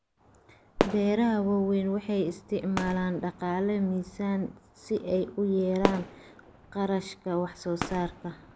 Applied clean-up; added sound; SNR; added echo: none; Fireworks; 9 dB; none.